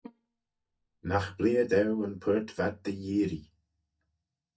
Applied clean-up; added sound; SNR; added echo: neural mask model DeepFilterNet 3.